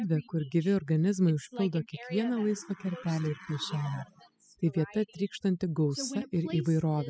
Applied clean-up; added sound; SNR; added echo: classical method spectral subtraction.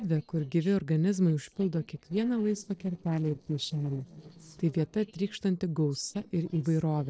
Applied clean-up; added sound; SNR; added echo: neural separator model SepFormer DNS4.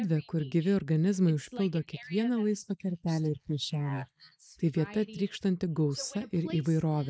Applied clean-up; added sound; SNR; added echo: neural mask model Resemble Enhance denoiser.